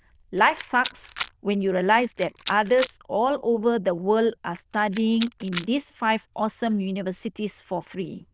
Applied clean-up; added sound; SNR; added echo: neural diffusion model UNIVERSE++.